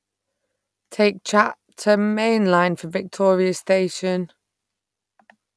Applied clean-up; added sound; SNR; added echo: none; none; none; none.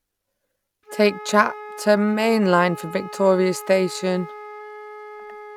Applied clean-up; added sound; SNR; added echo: none; Wind instrument, woodwind instrument; 15 dB; none.